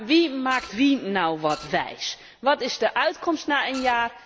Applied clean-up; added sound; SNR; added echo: none; Printer; 16 dB; none.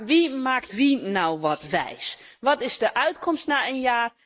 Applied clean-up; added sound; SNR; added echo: neural mask model Resemble Enhance denoiser.